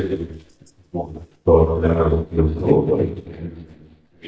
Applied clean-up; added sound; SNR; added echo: neural mask model DeepFilterNet 3.